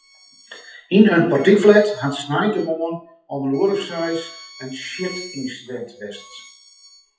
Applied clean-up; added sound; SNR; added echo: classical method WPE with log-MMSE.